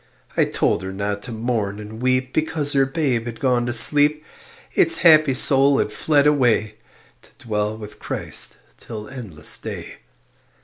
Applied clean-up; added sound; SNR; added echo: none; none; none; none.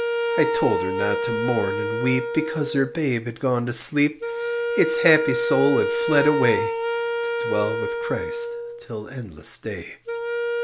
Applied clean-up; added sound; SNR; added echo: none; Wind instrument, woodwind instrument; 1 dB; none.